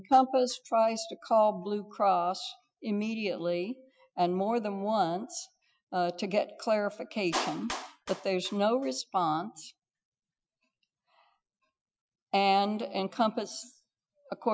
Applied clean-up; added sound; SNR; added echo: classical method Wiener filter.